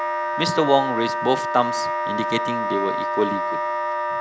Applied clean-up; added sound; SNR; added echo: none; Wind instrument, woodwind instrument; 0 dB; none.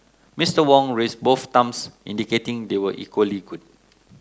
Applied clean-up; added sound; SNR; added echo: none; none; none; none.